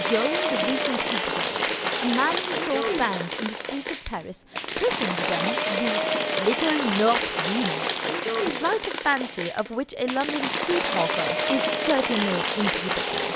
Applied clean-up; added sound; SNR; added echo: none; Applause / Crowd / Cheering; -2 dB; none.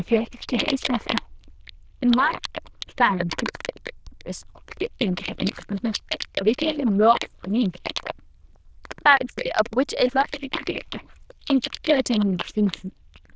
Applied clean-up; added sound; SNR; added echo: neural diffusion model UNIVERSE++.